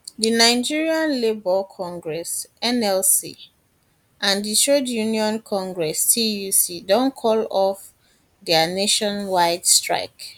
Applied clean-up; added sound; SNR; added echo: none; none; none; none.